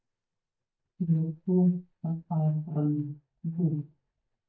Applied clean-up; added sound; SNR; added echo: neural mask model DeepFilterNet 3.